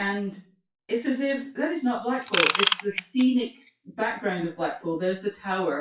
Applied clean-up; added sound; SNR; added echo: classical method WPE with log-MMSE.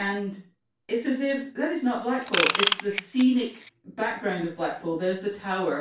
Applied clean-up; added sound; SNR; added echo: none; Ratchet, pawl / Tools; 0 dB; reverberation time 0.3 s.